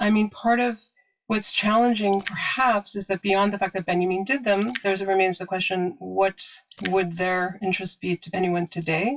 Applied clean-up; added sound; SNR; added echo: classical method WPE with log-MMSE.